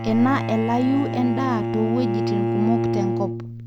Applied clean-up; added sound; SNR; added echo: none; Bowed string instrument; 1 dB; none.